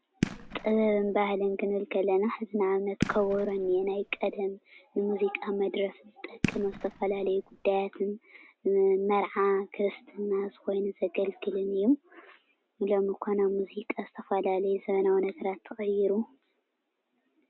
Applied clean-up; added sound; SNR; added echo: none; Fireworks; 8 dB; none.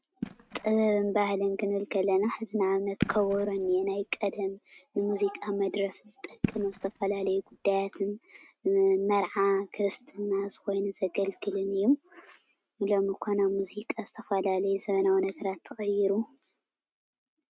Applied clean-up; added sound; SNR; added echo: neural mask model RNNoise.